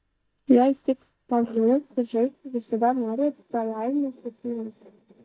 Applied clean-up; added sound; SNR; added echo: neural mask model DeepFilterNet 3.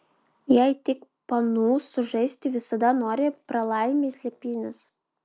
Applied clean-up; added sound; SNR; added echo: none; none; none; none.